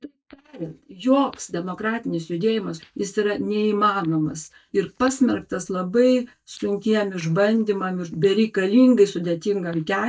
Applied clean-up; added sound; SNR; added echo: neural mask model DeepFilterNet 3.